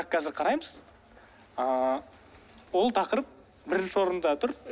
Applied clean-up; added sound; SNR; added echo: none; none; none; none.